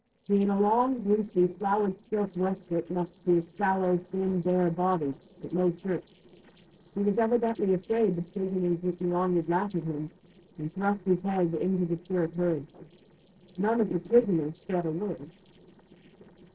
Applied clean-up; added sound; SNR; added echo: neural separator model SepFormer DNS4.